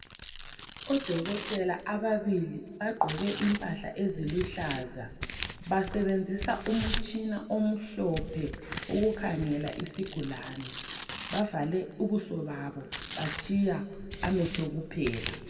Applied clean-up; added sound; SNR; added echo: none; Tearing; 8 dB; reverberation time 1.8 s.